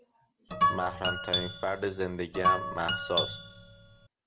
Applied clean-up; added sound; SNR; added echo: none; Guitar; -4 dB; none.